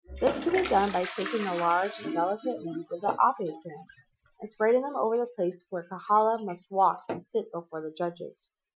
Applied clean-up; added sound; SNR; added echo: classical method Wiener filter.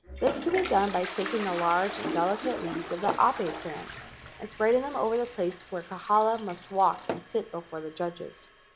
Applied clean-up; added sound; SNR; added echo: none; Toilet flush + Tap / Hammer; 9 dB; none.